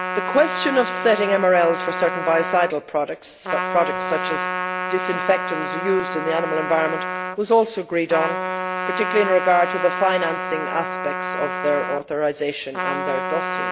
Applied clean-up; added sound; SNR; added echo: none; Trumpet; 4 dB; reverberation time 1.1 s.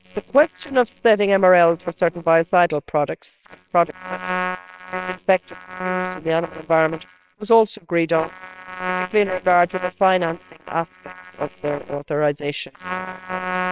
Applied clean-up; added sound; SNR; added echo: neural separator model SepFormer WHAMR!.